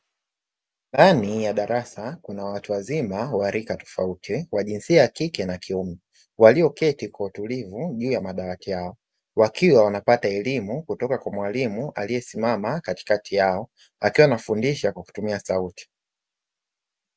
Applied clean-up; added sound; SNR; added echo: none; none; none; none.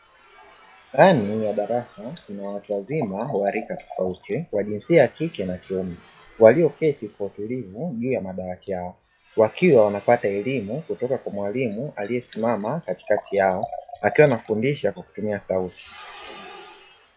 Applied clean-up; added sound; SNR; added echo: classical method log-MMSE.